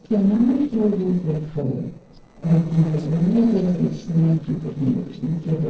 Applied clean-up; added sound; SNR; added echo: neural separator model SepFormer DNS4.